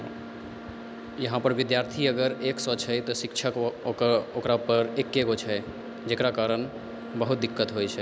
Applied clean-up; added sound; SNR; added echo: none; Bowed string instrument; 14 dB; none.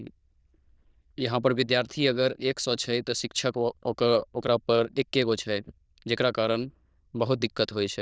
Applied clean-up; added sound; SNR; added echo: neural diffusion model UNIVERSE++.